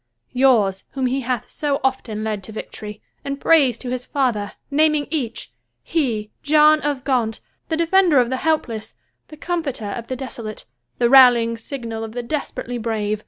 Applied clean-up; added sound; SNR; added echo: none; none; none; none.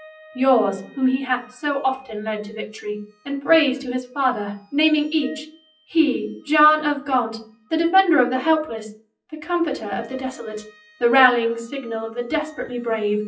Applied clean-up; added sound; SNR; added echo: classical method WPE with log-MMSE.